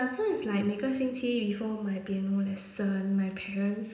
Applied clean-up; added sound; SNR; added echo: none; none; none; reverberation time 0.8 s.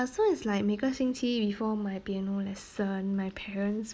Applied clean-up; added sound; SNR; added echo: none; none; none; none.